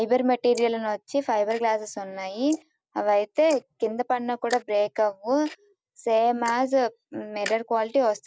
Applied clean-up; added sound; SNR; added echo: neural mask model Resemble Enhance denoiser.